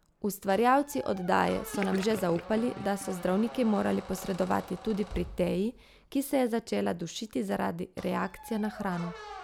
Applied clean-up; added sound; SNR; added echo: none; Squeak + Gurgling / Liquid; 15 dB; none.